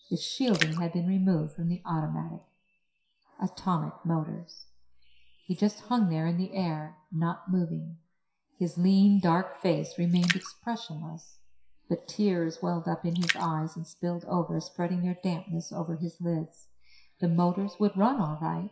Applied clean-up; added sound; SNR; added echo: classical method WPE with log-MMSE.